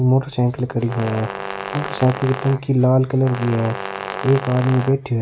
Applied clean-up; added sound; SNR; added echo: none; Brass instrument; 10 dB; none.